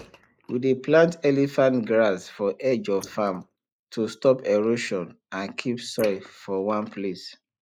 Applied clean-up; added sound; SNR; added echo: neural mask model Resemble Enhance denoiser.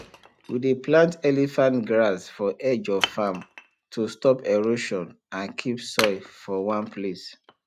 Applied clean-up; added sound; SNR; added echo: none; Wood; 13 dB; none.